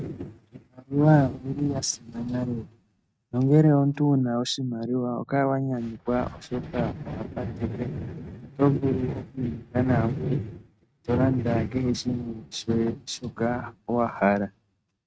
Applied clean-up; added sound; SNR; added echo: neural mask model RNNoise.